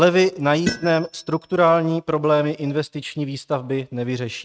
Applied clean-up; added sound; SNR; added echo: neural mask model RNNoise.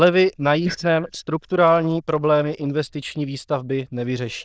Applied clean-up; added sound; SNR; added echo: neural diffusion model UNIVERSE++.